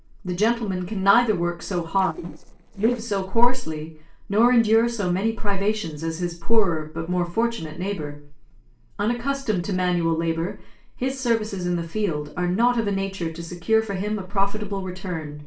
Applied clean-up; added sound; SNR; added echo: neural separator model SepFormer DNS4.